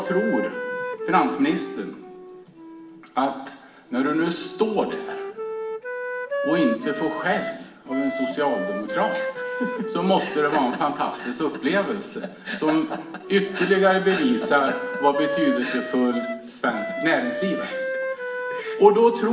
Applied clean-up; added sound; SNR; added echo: none; Wind instrument, woodwind instrument; 7 dB; reverberation time 1.4 s.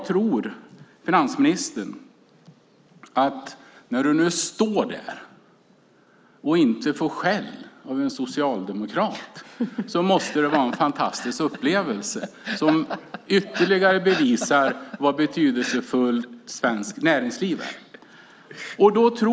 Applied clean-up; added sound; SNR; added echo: none; none; none; none.